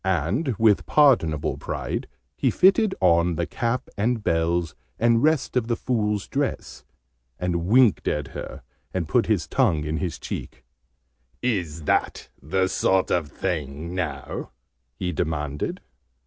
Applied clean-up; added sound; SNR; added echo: none; none; none; none.